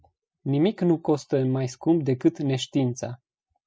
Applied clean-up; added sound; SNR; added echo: none; none; none; none.